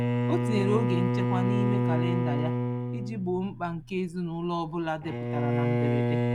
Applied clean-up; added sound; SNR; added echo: none; Bowed string instrument; -4 dB; none.